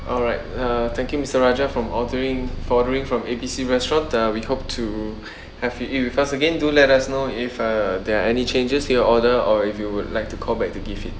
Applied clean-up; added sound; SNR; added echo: none; Purr; 12 dB; none.